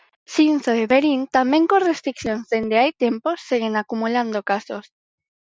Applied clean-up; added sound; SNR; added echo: none; none; none; none.